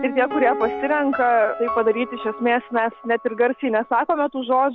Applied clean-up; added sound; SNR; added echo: none; Piano; 11 dB; none.